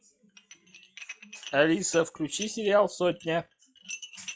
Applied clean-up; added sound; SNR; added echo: classical method log-MMSE.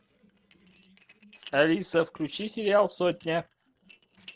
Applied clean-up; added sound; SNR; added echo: neural separator model SepFormer DNS4.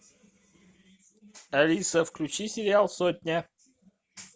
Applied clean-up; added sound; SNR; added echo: none; none; none; none.